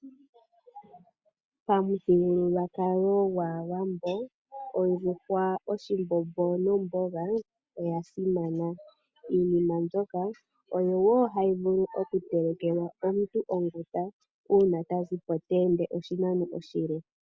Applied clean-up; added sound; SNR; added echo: none; none; none; none.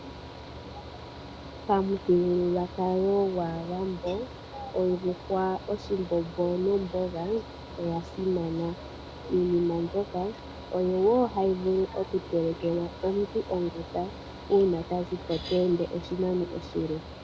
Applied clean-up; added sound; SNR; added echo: none; Mechanical fan; 13 dB; none.